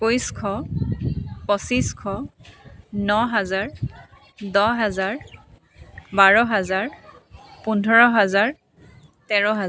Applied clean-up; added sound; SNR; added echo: none; none; none; none.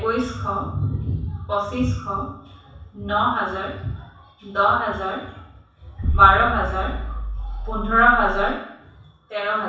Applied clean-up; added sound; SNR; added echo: none; Explosion; 4 dB; reverberation time 0.7 s.